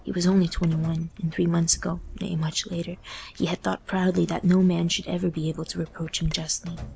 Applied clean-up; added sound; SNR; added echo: none; Bird vocalization, bird call, bird song + Drawer open or close; 16 dB; none.